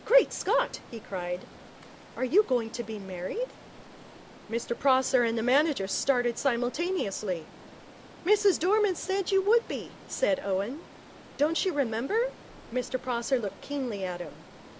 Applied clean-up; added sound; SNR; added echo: none; Stream; 20 dB; none.